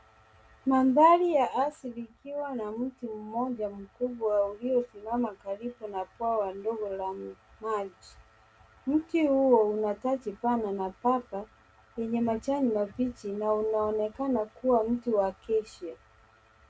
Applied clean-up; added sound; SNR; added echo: none; none; none; none.